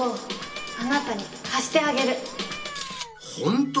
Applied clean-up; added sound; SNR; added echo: none; Meow; 14 dB; reverberation time 0.2 s.